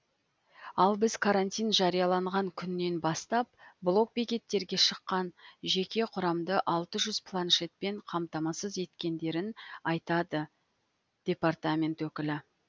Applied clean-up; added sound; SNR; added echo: none; none; none; none.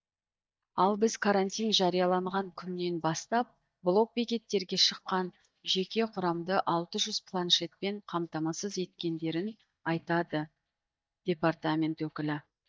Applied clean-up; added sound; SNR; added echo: neural mask model DeepFilterNet 3.